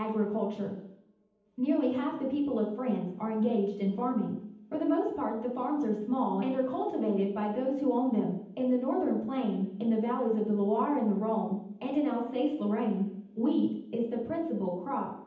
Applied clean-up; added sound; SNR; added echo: none; none; none; reverberation time 0.8 s.